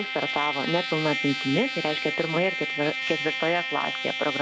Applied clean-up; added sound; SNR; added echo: none; Trumpet; 3 dB; none.